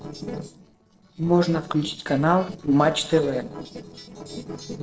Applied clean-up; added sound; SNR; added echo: neural separator model SepFormer DNS4.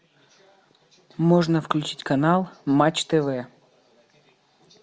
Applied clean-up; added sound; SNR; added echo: none; none; none; none.